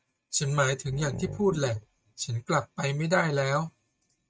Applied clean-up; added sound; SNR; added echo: neural mask model RNNoise.